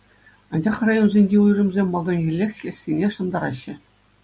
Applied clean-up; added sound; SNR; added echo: none; none; none; none.